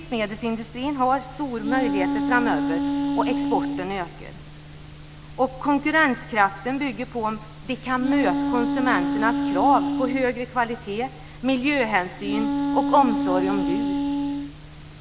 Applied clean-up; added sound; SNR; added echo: none; Wind instrument, woodwind instrument; 0 dB; none.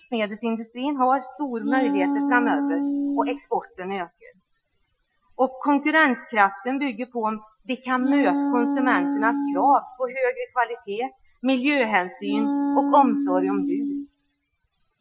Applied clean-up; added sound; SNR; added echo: classical method Wiener filter.